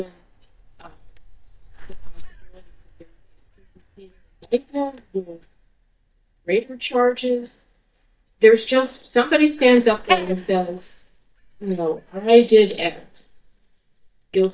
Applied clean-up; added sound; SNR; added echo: neural mask model DeepFilterNet 3.